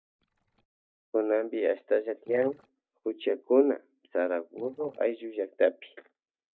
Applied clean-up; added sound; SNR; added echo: neural mask model DeepFilterNet 3.